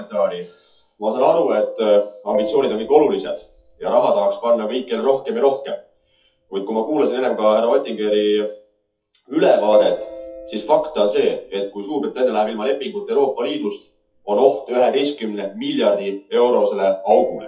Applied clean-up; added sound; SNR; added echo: classical method WPE with log-MMSE.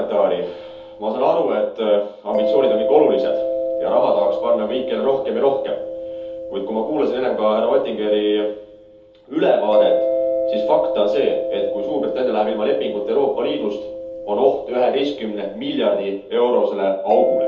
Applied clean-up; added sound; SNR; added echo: none; Mallet percussion; 5 dB; reverberation time 0.6 s.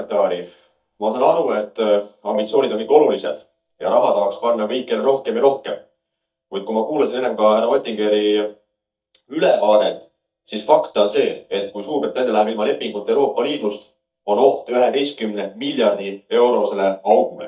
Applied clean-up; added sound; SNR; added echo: neural mask model DeepFilterNet 3.